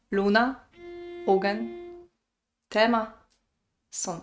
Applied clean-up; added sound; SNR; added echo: neural mask model RNNoise.